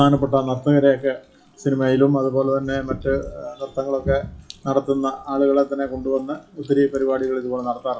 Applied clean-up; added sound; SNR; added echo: classical method WPE with log-MMSE.